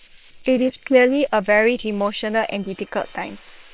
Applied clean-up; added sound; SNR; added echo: neural separator model SepFormer WHAM!.